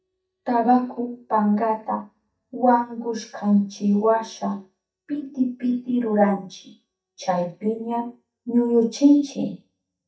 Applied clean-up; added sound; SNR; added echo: neural mask model DeepFilterNet 3.